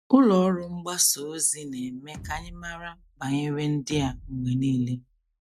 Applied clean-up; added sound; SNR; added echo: none; Bass drum; 18 dB; none.